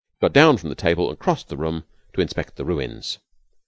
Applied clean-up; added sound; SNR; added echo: neural mask model DeepFilterNet 3.